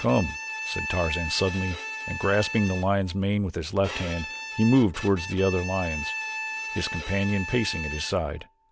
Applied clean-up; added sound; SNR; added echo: none; Bowed string instrument; 8 dB; none.